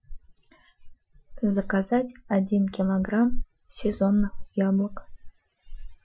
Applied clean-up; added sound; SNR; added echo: classical method Wiener filter.